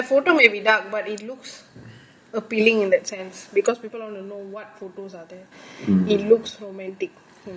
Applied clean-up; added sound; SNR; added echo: none; none; none; none.